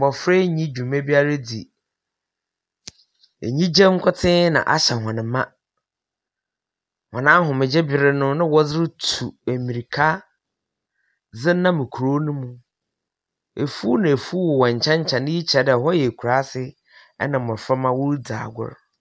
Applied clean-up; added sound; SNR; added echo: none; none; none; none.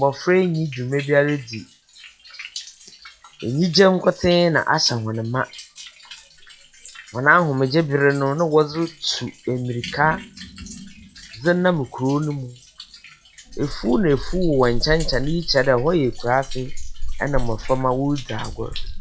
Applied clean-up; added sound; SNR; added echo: classical method log-MMSE.